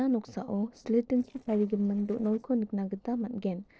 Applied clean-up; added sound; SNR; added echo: neural separator model SepFormer DNS4.